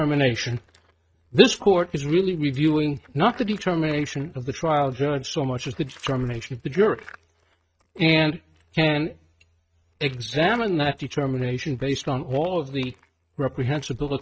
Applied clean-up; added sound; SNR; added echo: neural mask model RNNoise.